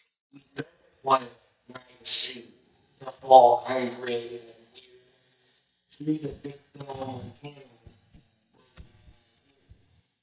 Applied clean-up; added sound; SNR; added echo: neural mask model DeepFilterNet 3.